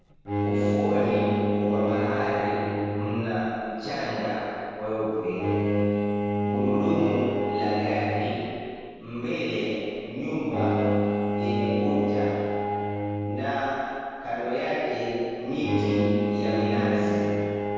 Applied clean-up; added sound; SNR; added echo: none; Bowed string instrument; -2 dB; reverberation time 2.2 s.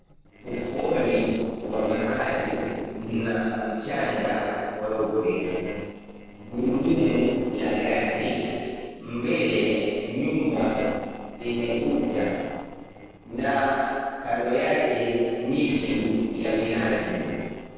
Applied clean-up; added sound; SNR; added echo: neural separator model SepFormer DNS4.